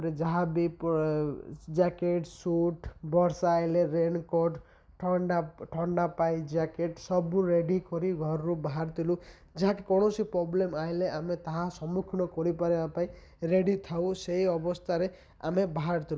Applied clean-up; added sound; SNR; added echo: none; none; none; none.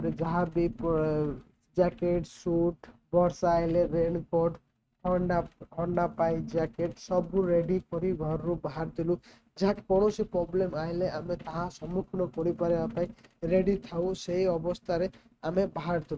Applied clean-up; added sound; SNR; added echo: neural mask model RNNoise.